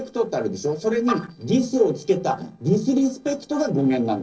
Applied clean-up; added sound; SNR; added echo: neural separator model SepFormer DNS4.